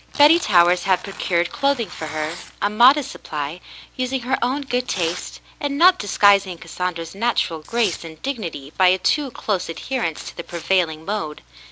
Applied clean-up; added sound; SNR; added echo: none; Tearing; 19 dB; none.